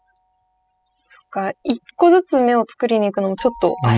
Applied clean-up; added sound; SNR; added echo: classical method spectral subtraction.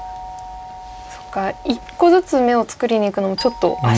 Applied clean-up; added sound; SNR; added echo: none; Doorbell; 15 dB; none.